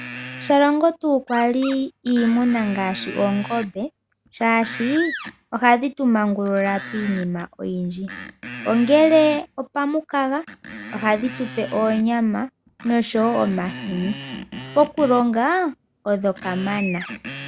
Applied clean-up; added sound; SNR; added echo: none; Screech; 15 dB; none.